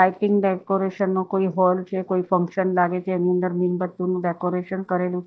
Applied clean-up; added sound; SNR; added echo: neural mask model DeepFilterNet 3.